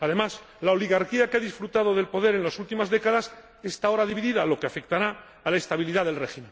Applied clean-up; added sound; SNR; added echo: none; none; none; none.